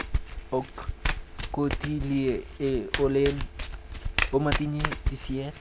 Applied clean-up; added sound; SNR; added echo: none; Domestic sounds, home sounds; 1 dB; none.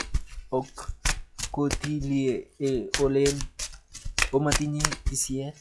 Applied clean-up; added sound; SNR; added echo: classical method log-MMSE.